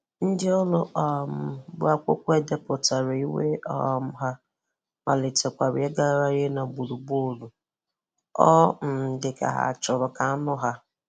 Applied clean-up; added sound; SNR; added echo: none; none; none; none.